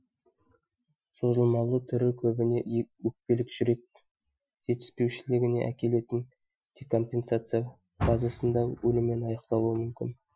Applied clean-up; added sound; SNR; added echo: classical method Wiener filter.